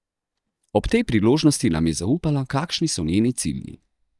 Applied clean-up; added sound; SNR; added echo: neural mask model DeepFilterNet 3.